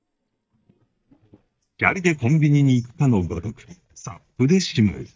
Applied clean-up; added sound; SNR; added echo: neural mask model DeepFilterNet 3.